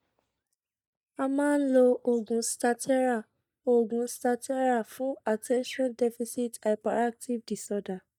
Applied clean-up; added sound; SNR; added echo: neural mask model DeepFilterNet 3.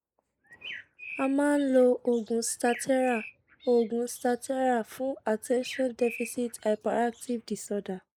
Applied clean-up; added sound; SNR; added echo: neural mask model Resemble Enhance denoiser.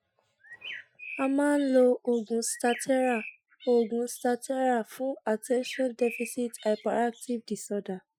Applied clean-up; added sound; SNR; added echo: classical method Wiener filter.